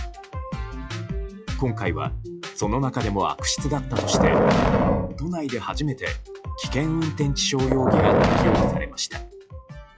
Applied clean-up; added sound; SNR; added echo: classical method log-MMSE.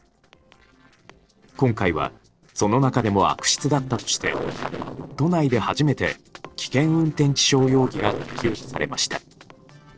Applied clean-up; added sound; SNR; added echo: neural separator model SepFormer DNS4.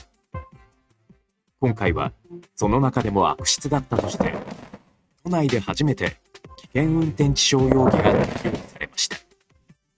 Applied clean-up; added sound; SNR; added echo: neural mask model RNNoise.